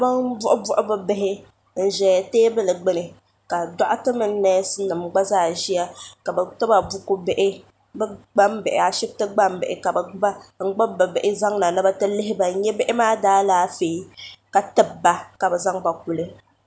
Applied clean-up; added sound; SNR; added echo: none; none; none; none.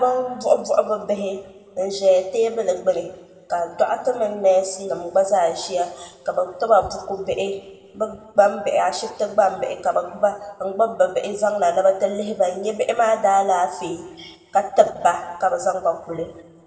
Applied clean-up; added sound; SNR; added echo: none; none; none; reverberation time 1.4 s.